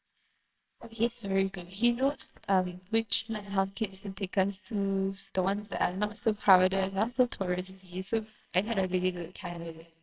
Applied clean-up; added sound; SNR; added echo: neural separator model SepFormer WHAMR!.